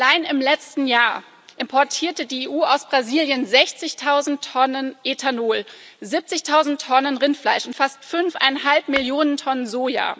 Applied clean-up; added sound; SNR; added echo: none; Tap / Glass; 13 dB; none.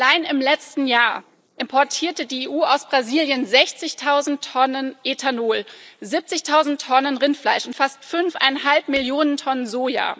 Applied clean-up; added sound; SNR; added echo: neural mask model Resemble Enhance denoiser.